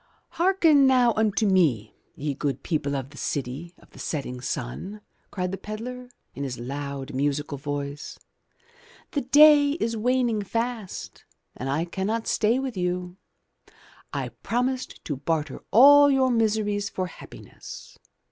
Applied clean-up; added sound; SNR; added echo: none; none; none; none.